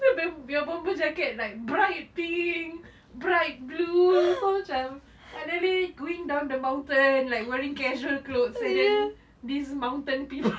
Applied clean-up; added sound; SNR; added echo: none; none; none; none.